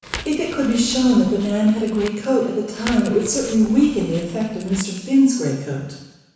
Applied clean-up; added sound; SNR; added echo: none; Crackle; 17 dB; reverberation time 1.1 s.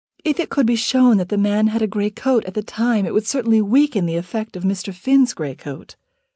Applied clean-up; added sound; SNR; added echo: none; none; none; none.